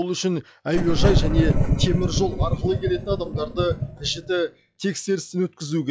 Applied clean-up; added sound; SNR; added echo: classical method log-MMSE.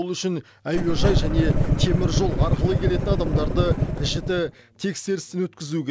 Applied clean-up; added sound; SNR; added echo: none; Engine starting / Car; -5 dB; none.